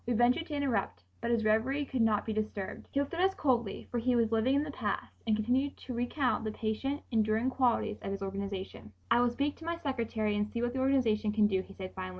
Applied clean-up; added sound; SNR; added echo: none; none; none; none.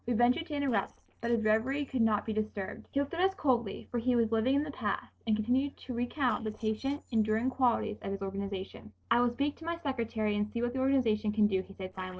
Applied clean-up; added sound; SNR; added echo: neural separator model SepFormer DNS4.